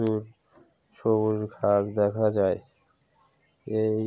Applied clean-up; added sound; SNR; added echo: none; none; none; none.